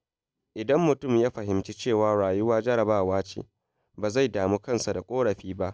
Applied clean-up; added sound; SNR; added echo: none; none; none; none.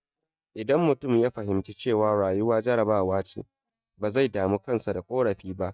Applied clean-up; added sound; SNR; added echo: neural mask model DeepFilterNet 3.